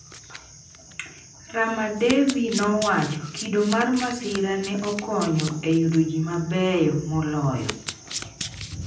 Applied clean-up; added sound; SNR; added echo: none; Domestic sounds, home sounds; 14 dB; reverberation time 0.6 s.